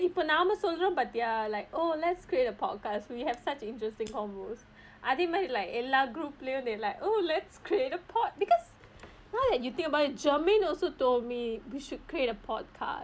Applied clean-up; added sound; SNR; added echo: none; none; none; none.